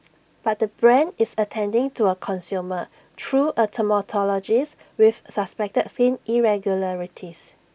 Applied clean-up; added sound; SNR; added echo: none; none; none; none.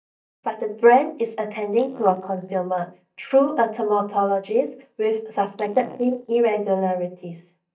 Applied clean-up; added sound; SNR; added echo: neural mask model DeepFilterNet 3.